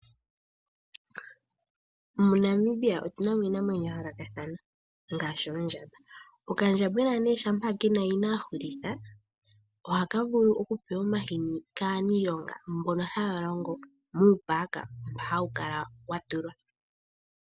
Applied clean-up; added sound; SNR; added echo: none; none; none; none.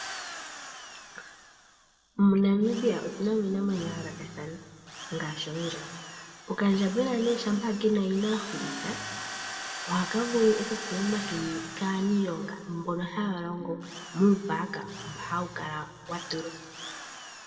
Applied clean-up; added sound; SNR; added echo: none; Drill; 12 dB; reverberation time 1.7 s.